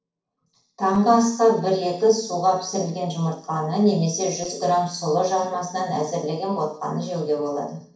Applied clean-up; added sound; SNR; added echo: neural separator model SepFormer DNS4.